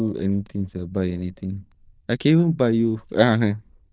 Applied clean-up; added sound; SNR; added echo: neural diffusion model UNIVERSE++.